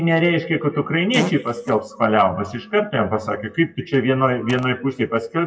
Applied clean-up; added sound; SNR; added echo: classical method WPE with log-MMSE.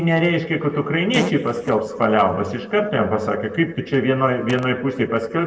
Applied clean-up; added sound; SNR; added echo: none; Fart; 16 dB; reverberation time 1.3 s.